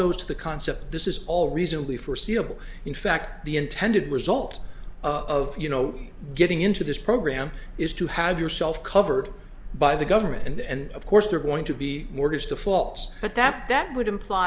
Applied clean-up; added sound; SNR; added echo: none; none; none; none.